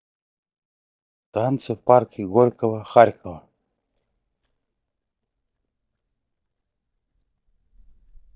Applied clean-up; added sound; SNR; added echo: neural mask model DeepFilterNet 3.